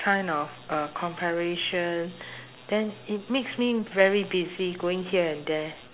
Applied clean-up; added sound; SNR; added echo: none; none; none; none.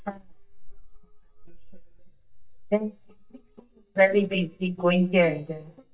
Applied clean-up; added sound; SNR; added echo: neural mask model DeepFilterNet 3.